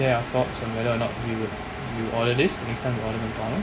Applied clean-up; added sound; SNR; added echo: none; none; none; none.